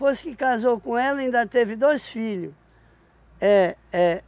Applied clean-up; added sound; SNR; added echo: none; none; none; none.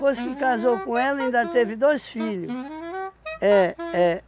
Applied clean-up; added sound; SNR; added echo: none; Wind instrument, woodwind instrument; 11 dB; none.